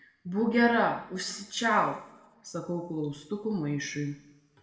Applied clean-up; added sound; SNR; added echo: none; none; none; reverberation time 0.8 s.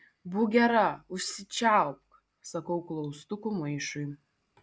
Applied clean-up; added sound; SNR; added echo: none; none; none; none.